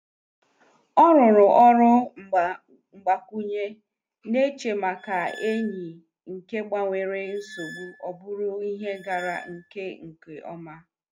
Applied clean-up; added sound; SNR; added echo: none; Squeak; 19 dB; none.